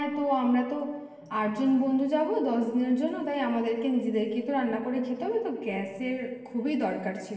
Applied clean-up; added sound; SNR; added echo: none; none; none; reverberation time 1.2 s.